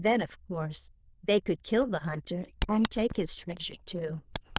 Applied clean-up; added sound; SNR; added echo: neural diffusion model UNIVERSE++.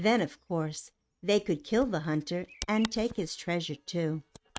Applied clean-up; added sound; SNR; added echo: neural mask model RNNoise.